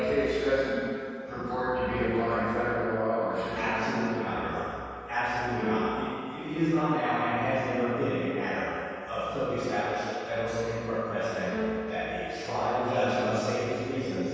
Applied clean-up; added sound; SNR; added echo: none; Keyboard (musical); 14 dB; reverberation time 2.2 s.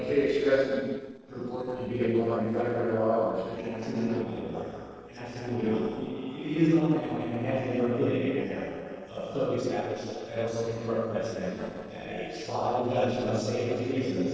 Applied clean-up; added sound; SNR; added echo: neural separator model SepFormer DNS4.